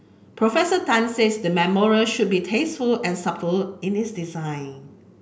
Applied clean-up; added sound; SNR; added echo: none; none; none; none.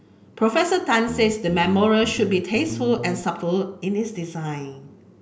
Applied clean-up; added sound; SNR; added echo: none; Guitar; 11 dB; none.